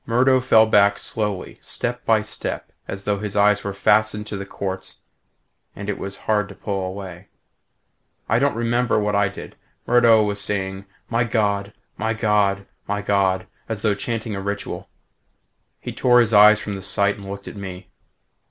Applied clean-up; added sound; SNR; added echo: none; none; none; none.